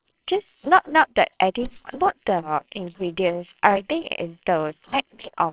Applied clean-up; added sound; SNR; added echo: neural separator model SepFormer WHAMR!.